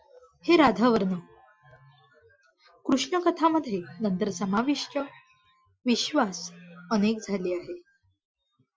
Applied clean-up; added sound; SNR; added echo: classical method Wiener filter.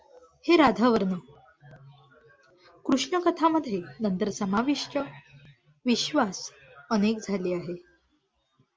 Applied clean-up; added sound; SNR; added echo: none; none; none; none.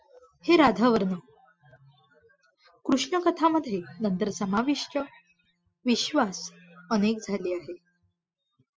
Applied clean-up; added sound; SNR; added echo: classical method spectral subtraction.